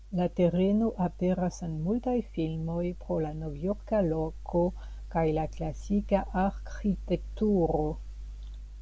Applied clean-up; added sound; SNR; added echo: none; none; none; none.